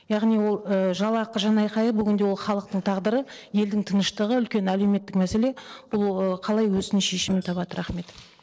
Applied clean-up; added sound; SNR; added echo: neural separator model SepFormer DNS4.